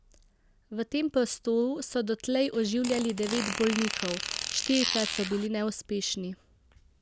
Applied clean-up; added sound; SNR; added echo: none; Fart; 4 dB; none.